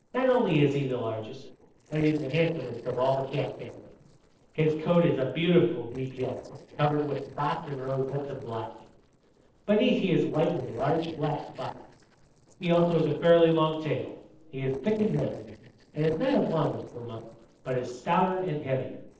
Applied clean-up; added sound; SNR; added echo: neural separator model SepFormer DNS4.